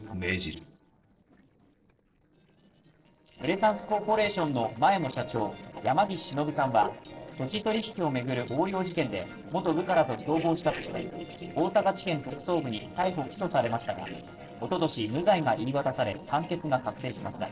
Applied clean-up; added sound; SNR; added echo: neural separator model SepFormer DNS4.